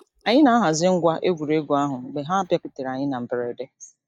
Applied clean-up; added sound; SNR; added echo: neural mask model DeepFilterNet 3.